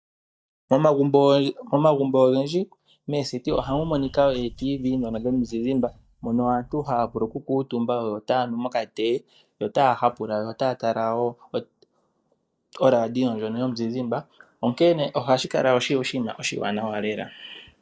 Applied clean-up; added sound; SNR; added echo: neural mask model DeepFilterNet 3.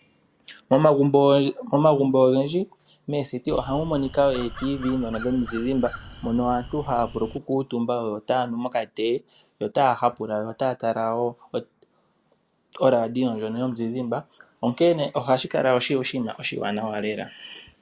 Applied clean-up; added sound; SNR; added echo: none; Crow; 14 dB; none.